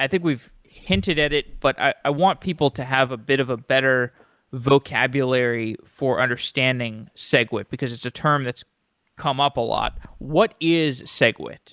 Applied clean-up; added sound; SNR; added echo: none; none; none; none.